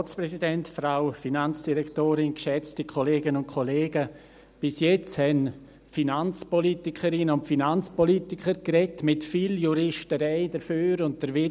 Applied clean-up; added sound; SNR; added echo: none; none; none; none.